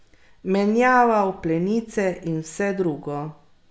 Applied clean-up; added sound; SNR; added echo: none; none; none; none.